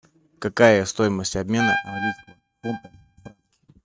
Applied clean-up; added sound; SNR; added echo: neural mask model RNNoise.